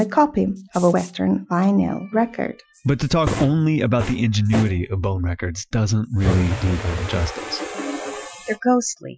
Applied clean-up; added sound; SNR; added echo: classical method Wiener filter.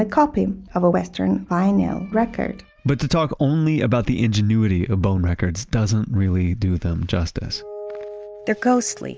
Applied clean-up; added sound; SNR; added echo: none; none; none; none.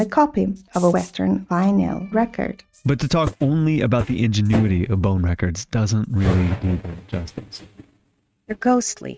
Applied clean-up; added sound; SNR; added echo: neural mask model RNNoise.